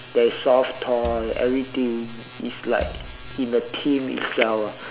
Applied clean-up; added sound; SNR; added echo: none; Wood; 15 dB; none.